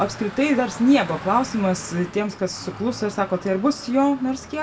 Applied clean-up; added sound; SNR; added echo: none; Traffic noise, roadway noise; 16 dB; reverberation time 0.2 s.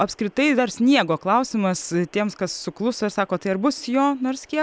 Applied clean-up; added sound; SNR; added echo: none; none; none; none.